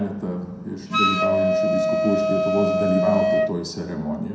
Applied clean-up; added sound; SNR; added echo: none; Wind instrument, woodwind instrument; -3 dB; reverberation time 0.6 s.